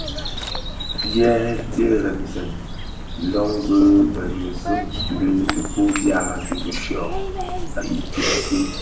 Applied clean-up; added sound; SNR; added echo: none; Bird vocalization, bird call, bird song; 5 dB; reverberation time 0.2 s.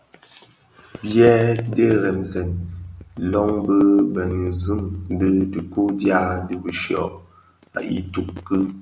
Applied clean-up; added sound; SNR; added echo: none; none; none; none.